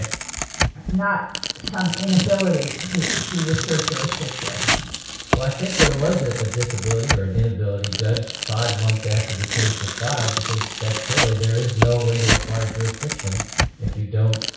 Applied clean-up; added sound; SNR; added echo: none; Tearing; 3 dB; reverberation time 0.6 s.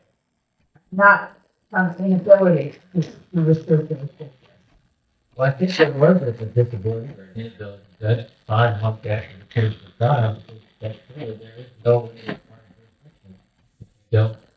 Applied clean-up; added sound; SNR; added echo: neural mask model DeepFilterNet 3.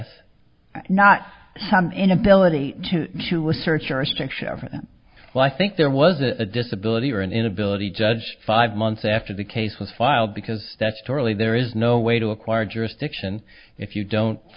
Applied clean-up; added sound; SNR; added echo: none; none; none; none.